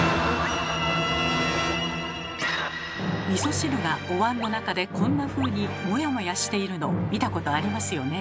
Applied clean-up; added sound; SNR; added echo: none; none; none; none.